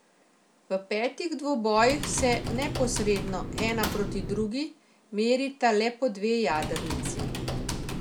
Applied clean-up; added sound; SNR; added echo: none; Computer keyboard; 6 dB; none.